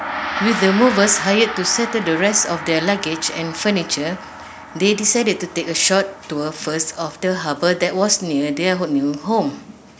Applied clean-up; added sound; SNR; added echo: none; Gong; 11 dB; none.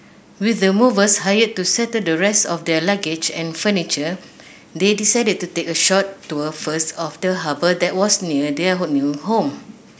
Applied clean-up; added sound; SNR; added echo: none; none; none; none.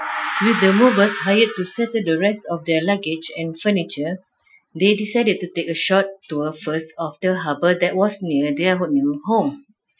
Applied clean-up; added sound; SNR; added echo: classical method Wiener filter.